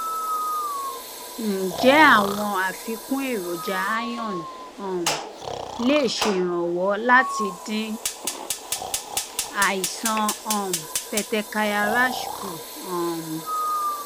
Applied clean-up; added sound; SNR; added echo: none; Breathing + Fire; 5 dB; none.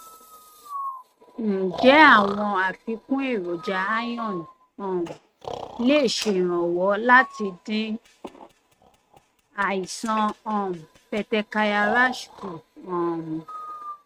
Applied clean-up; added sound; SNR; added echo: neural mask model RNNoise.